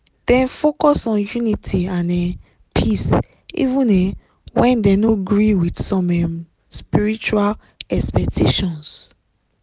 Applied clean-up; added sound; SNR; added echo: none; none; none; none.